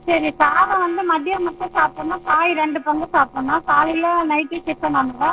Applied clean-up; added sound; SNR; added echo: neural separator model SepFormer DNS4.